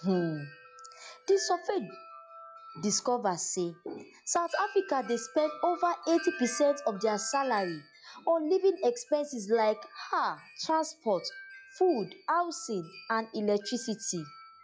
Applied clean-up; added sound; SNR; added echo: classical method log-MMSE.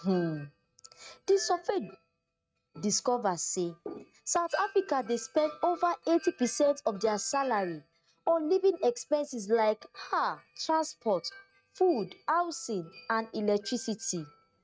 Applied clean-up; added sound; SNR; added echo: neural mask model RNNoise.